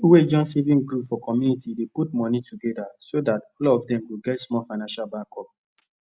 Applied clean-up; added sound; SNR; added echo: none; none; none; none.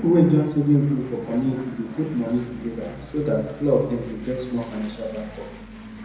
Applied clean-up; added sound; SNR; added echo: none; Aircraft; 16 dB; reverberation time 1.0 s.